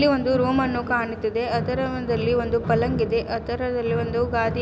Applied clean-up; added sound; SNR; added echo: none; none; none; none.